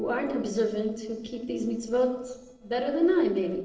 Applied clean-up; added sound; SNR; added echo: neural separator model SepFormer DNS4.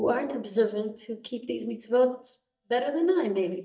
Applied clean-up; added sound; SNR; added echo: neural mask model DeepFilterNet 3.